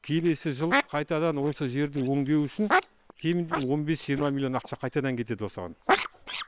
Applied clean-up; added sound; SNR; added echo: neural separator model SepFormer WHAM!.